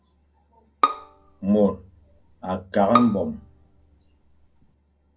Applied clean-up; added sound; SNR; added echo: none; Bowed string instrument; 4 dB; reverberation time 0.2 s.